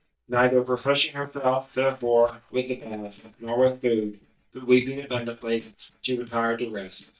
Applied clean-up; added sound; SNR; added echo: neural mask model DeepFilterNet 3.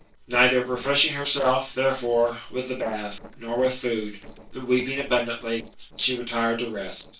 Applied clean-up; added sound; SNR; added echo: neural separator model SepFormer DNS4.